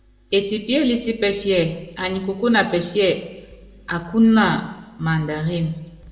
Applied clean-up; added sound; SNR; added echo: none; none; none; reverberation time 0.9 s.